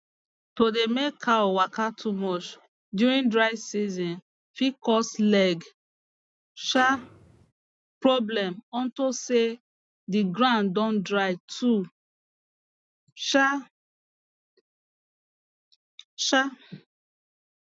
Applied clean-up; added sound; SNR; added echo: none; Snare drum; 16 dB; none.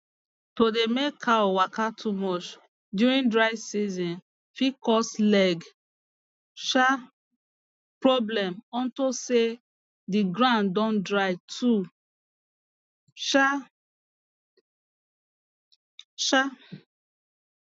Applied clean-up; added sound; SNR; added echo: none; none; none; none.